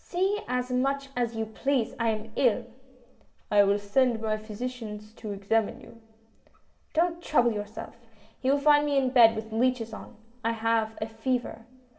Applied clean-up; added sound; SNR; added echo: none; none; none; reverberation time 1.6 s.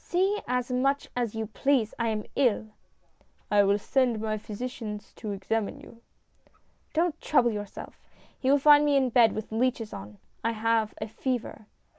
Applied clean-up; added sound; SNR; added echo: none; none; none; none.